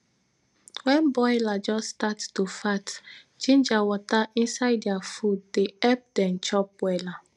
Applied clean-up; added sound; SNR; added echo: none; none; none; none.